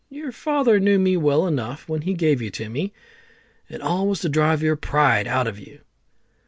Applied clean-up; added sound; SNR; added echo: none; none; none; none.